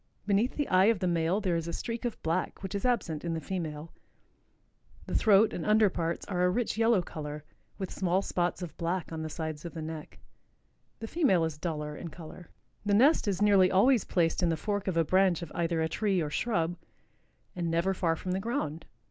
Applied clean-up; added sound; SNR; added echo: none; none; none; none.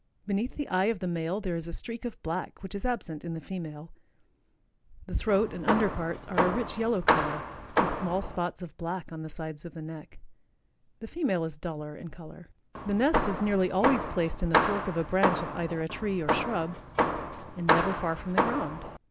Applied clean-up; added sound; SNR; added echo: none; Hammer; -1 dB; none.